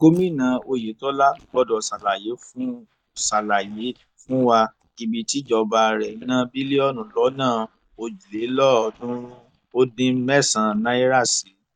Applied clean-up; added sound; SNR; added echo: neural mask model DeepFilterNet 3.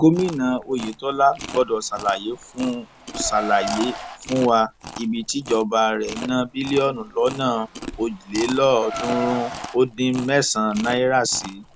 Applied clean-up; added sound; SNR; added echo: none; Chewing, mastication + Car; 11 dB; none.